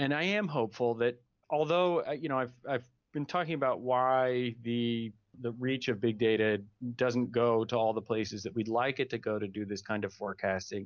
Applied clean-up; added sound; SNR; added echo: none; none; none; none.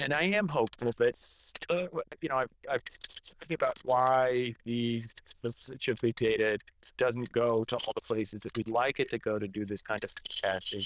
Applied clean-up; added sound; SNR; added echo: neural diffusion model UNIVERSE++.